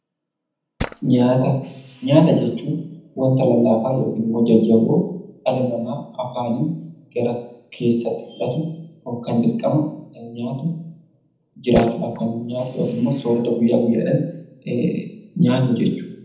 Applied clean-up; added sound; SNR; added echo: none; Tools; 15 dB; reverberation time 0.8 s.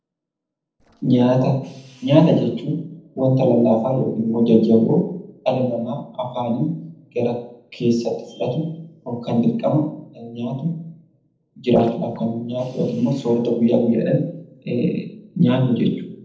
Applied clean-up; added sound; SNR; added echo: neural separator model SepFormer DNS4.